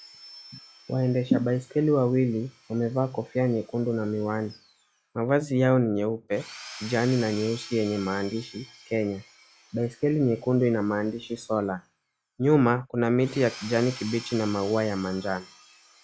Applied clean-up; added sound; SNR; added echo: classical method log-MMSE.